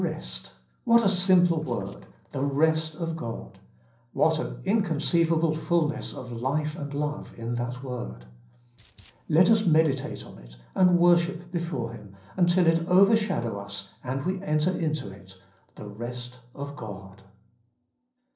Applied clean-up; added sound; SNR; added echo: neural separator model SepFormer DNS4.